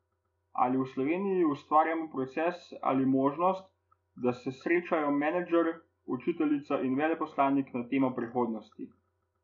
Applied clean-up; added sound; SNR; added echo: none; none; none; none.